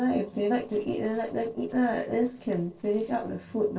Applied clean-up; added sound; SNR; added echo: neural separator model SepFormer DNS4.